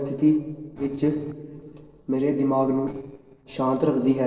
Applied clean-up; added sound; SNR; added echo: neural separator model SepFormer DNS4.